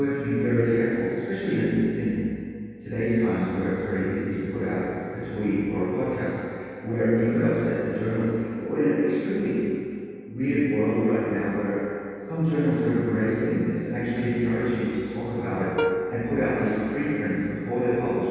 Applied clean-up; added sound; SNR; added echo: none; Plucked string instrument; 6 dB; reverberation time 2.2 s.